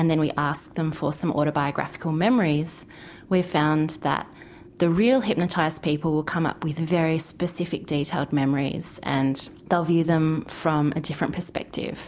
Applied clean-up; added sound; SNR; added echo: none; none; none; none.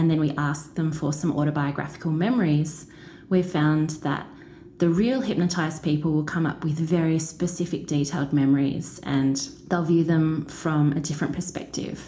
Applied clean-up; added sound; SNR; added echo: none; none; none; reverberation time 0.4 s.